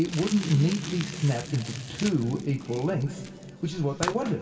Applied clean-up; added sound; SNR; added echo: none; Crumpling, crinkling; 13 dB; reverberation time 2.4 s.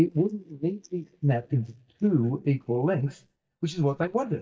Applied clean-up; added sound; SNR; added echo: neural mask model DeepFilterNet 3.